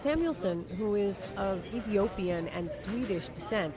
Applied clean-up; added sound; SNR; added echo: none; none; none; none.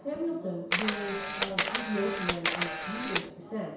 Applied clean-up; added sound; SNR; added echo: none; Camera; -2 dB; reverberation time 0.7 s.